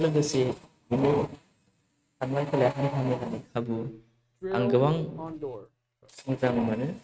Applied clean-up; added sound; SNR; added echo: neural mask model RNNoise.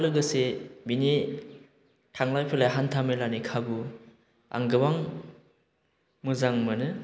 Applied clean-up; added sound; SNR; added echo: none; none; none; none.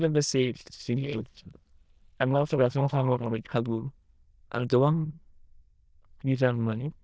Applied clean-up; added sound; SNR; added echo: neural diffusion model UNIVERSE++.